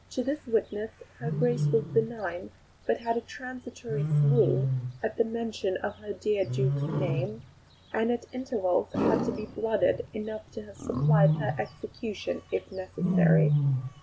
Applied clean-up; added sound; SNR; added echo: none; Wild animals; 0 dB; none.